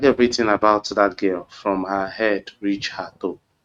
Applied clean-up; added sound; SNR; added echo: neural mask model RNNoise.